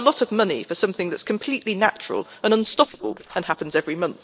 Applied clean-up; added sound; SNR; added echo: neural separator model SepFormer DNS4.